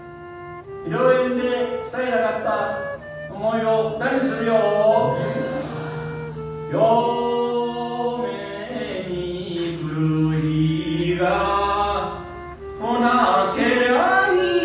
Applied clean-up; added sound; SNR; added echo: none; Wind instrument, woodwind instrument; 12 dB; reverberation time 1.2 s.